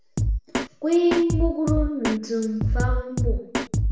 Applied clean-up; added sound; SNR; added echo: none; Drum kit; -1 dB; reverberation time 0.8 s.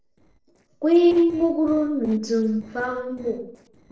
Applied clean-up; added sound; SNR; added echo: neural separator model SepFormer DNS4.